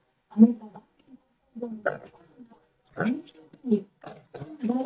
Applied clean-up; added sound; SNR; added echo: neural mask model DeepFilterNet 3.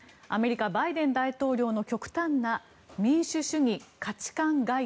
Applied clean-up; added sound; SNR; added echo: none; none; none; none.